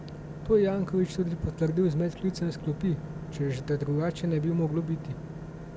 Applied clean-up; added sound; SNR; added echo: none; Engine / Boat, Water vehicle; 10 dB; none.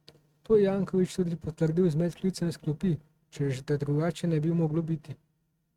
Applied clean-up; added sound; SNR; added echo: neural mask model RNNoise.